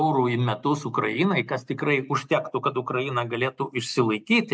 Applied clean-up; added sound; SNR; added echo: none; none; none; none.